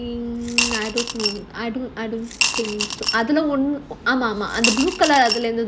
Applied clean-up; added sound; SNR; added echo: none; Coin (dropping) / Glass; 3 dB; none.